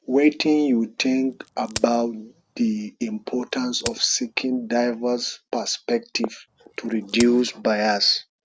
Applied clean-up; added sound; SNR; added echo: none; Crack; 17 dB; none.